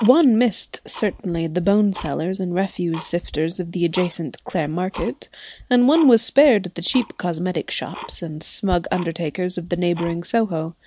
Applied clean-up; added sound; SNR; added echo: none; Tick-tock; 19 dB; none.